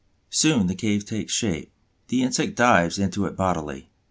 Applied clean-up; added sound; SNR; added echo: none; none; none; none.